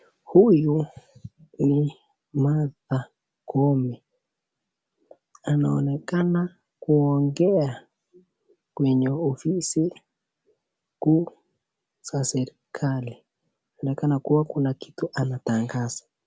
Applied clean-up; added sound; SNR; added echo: none; none; none; none.